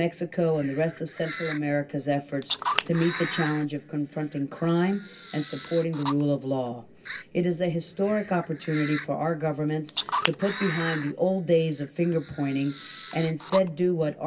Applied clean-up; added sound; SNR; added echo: none; Camera; 10 dB; reverberation time 0.2 s.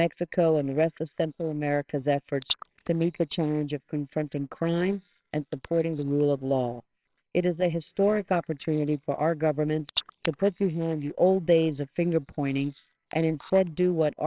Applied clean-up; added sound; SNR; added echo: neural separator model SepFormer WHAMR!.